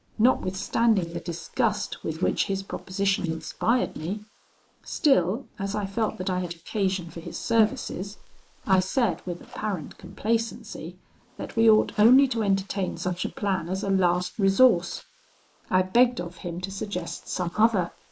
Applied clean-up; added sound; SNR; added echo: neural mask model Resemble Enhance denoiser.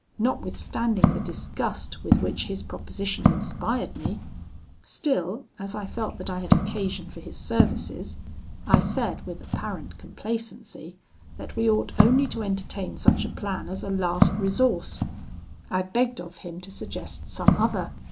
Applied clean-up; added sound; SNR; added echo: none; Walk, footsteps; -1 dB; none.